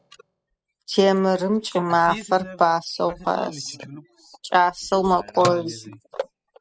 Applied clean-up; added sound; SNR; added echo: classical method spectral subtraction.